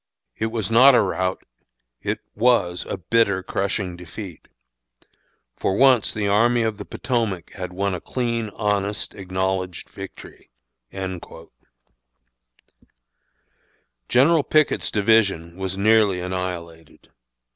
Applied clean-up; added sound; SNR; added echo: none; none; none; none.